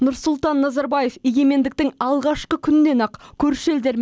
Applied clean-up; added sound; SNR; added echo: none; none; none; none.